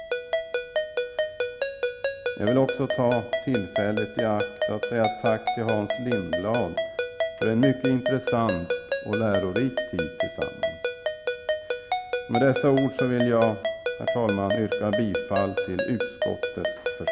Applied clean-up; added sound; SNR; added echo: none; Ringtone; 2 dB; none.